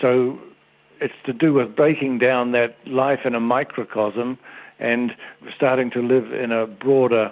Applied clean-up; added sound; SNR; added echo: none; none; none; none.